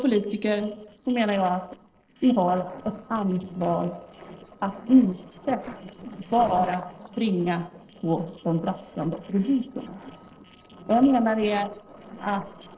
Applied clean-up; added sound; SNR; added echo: neural separator model SepFormer DNS4.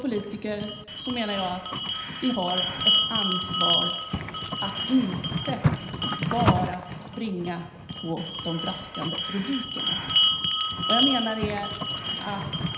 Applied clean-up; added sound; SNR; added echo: none; Bell; -4 dB; reverberation time 0.9 s.